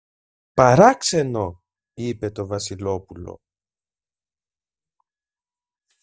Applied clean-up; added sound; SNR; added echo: neural mask model DeepFilterNet 3.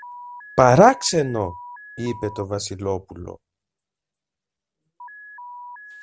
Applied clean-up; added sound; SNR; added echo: none; Alarm; 18 dB; none.